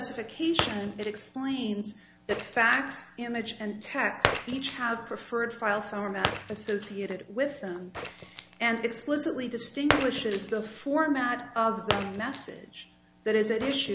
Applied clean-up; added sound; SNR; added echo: none; Shatter; 4 dB; none.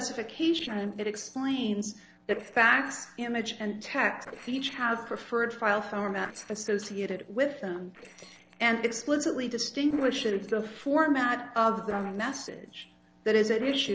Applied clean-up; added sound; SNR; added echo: neural separator model SepFormer DNS4.